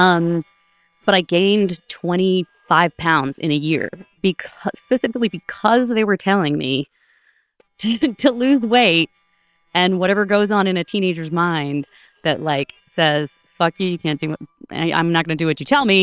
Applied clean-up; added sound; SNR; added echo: neural separator model SepFormer WHAM!.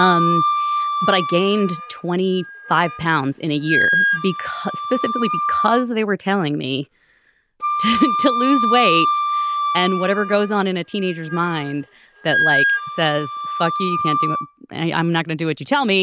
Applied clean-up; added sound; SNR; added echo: none; Wind instrument, woodwind instrument; 2 dB; none.